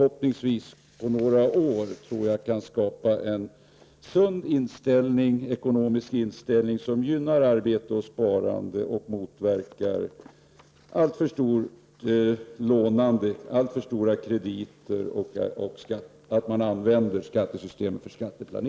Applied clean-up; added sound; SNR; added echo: none; none; none; none.